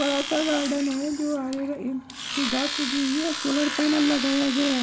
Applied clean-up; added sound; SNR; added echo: none; Domestic sounds, home sounds; 6 dB; none.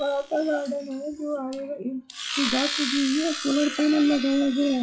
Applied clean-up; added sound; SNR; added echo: classical method log-MMSE.